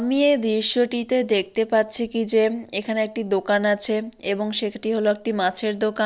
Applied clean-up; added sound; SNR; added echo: none; none; none; none.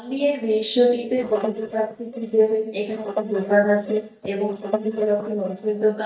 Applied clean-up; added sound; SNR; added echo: neural mask model DeepFilterNet 3.